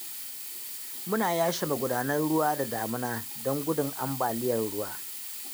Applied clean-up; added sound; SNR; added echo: none; Sink (filling or washing); 7 dB; none.